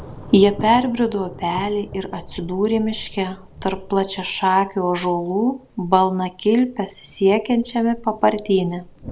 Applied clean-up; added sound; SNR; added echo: none; Thunder / Rain; 18 dB; none.